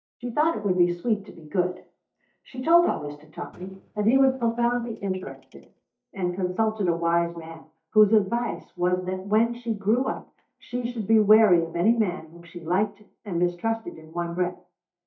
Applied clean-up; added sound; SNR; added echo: neural mask model DeepFilterNet 3.